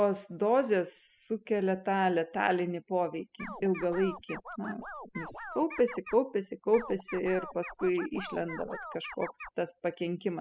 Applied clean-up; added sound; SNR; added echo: classical method spectral subtraction.